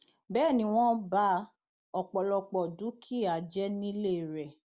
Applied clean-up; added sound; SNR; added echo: none; none; none; none.